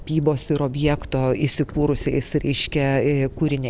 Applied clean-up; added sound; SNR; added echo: none; none; none; none.